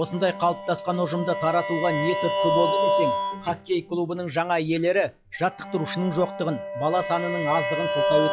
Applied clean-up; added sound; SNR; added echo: classical method log-MMSE.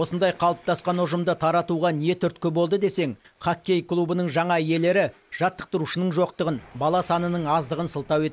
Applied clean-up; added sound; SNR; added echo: none; none; none; none.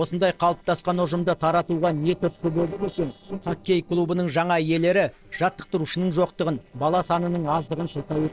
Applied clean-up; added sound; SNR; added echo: neural separator model SepFormer DNS4.